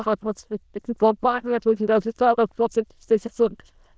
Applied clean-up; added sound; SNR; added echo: neural diffusion model UNIVERSE++.